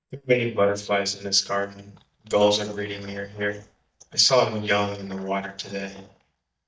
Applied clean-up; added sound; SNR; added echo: neural mask model DeepFilterNet 3.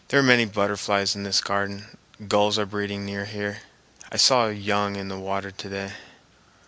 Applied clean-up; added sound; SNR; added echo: none; none; none; none.